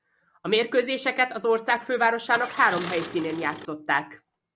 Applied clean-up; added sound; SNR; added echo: none; Engine starting; 12 dB; none.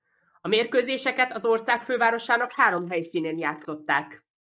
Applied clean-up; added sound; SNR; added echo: neural mask model Resemble Enhance denoiser.